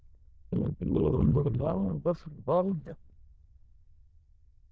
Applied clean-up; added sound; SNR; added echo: neural diffusion model UNIVERSE++.